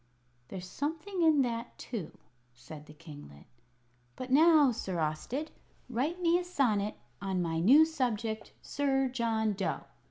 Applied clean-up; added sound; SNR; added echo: none; none; none; none.